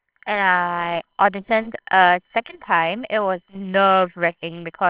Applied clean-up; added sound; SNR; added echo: neural separator model SepFormer WHAMR!.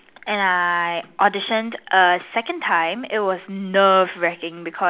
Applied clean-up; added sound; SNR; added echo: none; none; none; none.